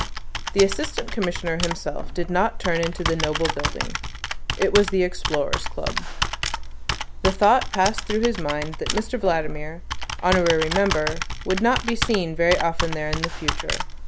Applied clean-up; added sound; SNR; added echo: none; Computer keyboard; 4 dB; none.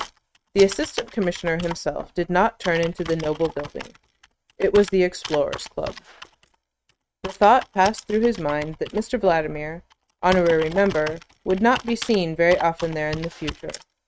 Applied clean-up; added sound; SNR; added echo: neural mask model RNNoise.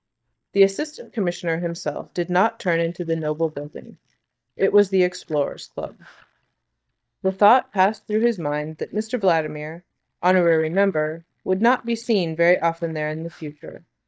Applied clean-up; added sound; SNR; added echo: neural mask model DeepFilterNet 3.